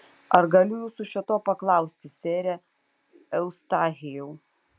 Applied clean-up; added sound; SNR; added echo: none; none; none; none.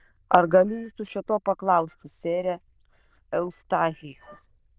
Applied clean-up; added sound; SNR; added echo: neural diffusion model UNIVERSE++.